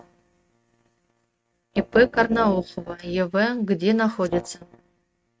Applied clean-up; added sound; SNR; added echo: neural mask model RNNoise.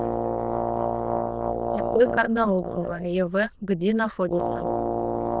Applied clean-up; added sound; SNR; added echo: neural diffusion model UNIVERSE++.